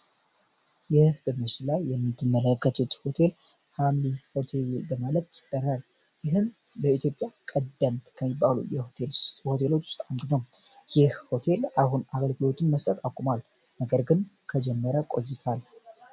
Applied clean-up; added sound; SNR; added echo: none; none; none; none.